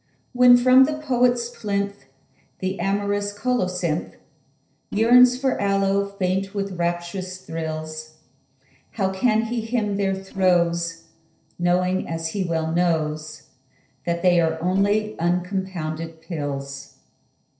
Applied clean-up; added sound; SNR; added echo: neural separator model SepFormer DNS4.